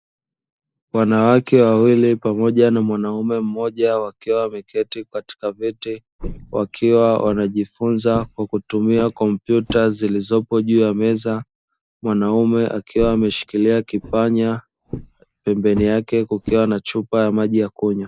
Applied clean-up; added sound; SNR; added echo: neural mask model Resemble Enhance denoiser.